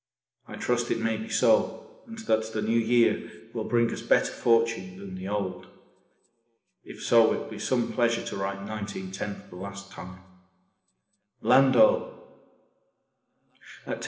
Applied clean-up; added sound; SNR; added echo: none; none; none; reverberation time 1.0 s.